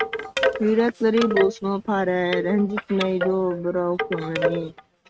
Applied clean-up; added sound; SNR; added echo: neural mask model RNNoise.